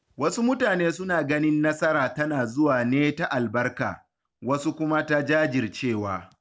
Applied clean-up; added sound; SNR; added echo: none; none; none; none.